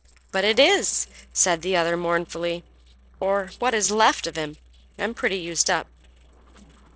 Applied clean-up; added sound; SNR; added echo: neural separator model SepFormer DNS4.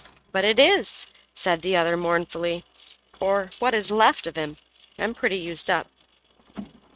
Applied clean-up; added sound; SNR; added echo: neural mask model RNNoise.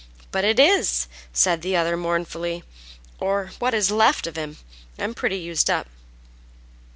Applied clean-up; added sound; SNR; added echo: none; none; none; none.